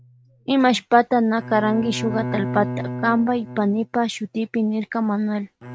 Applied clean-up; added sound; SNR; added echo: neural mask model RNNoise.